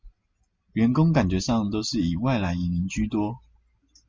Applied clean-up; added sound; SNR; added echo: none; none; none; none.